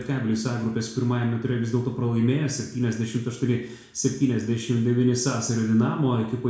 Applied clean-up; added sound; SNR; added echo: none; none; none; reverberation time 0.6 s.